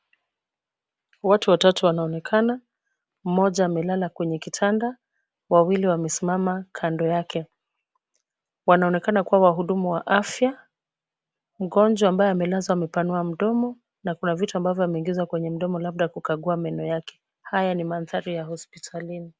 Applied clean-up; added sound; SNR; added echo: none; none; none; none.